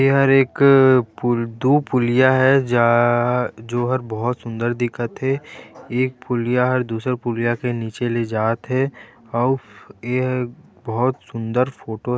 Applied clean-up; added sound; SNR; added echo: none; none; none; none.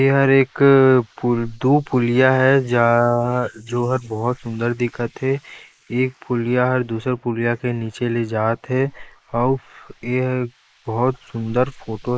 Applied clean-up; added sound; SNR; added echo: neural mask model Resemble Enhance denoiser.